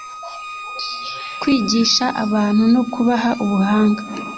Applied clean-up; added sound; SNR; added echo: none; Bowed string instrument; 13 dB; none.